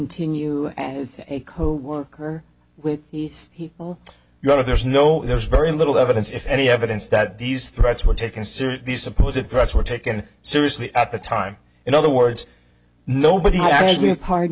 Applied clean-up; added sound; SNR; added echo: none; none; none; none.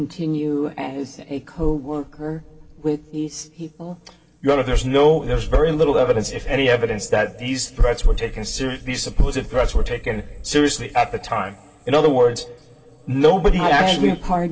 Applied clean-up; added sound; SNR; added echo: none; none; none; reverberation time 3.0 s.